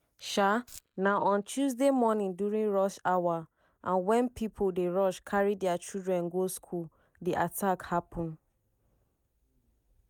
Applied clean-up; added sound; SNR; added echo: neural mask model DeepFilterNet 3.